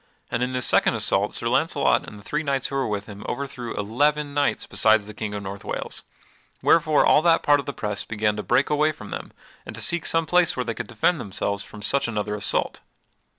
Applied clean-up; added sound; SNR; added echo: none; none; none; none.